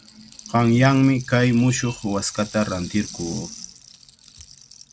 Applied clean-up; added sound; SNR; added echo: none; Rattle (instrument); 19 dB; none.